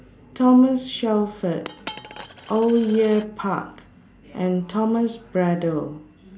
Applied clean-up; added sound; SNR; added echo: none; Coin (dropping); 19 dB; none.